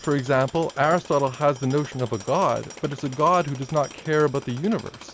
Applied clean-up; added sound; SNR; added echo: none; Tools; 19 dB; none.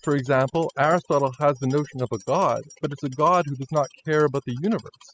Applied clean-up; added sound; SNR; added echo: classical method spectral subtraction.